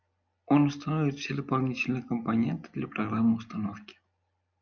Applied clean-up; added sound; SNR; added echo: none; none; none; none.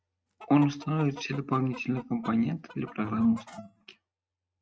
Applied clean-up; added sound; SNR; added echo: neural mask model RNNoise.